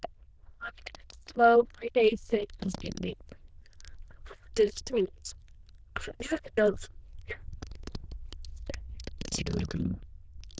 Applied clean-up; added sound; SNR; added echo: neural diffusion model UNIVERSE++.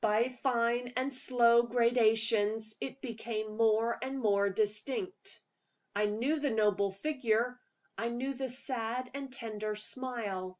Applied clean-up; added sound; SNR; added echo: none; none; none; none.